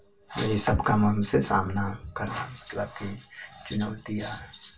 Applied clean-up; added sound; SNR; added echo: none; none; none; reverberation time 0.2 s.